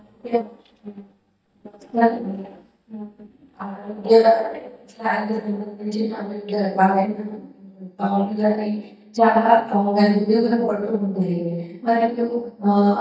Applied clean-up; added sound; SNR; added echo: neural mask model DeepFilterNet 3.